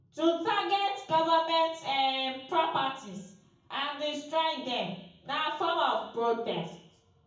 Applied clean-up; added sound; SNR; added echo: none; none; none; reverberation time 0.7 s.